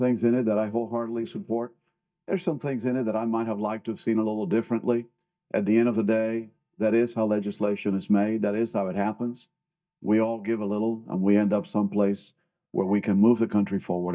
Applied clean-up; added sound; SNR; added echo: neural mask model DeepFilterNet 3.